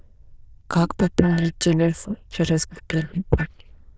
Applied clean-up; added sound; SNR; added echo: neural diffusion model UNIVERSE++.